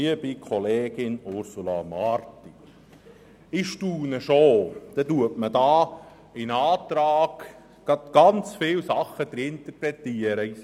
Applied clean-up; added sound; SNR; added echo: none; none; none; none.